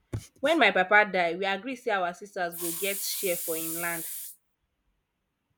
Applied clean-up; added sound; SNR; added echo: none; Hiss; 6 dB; none.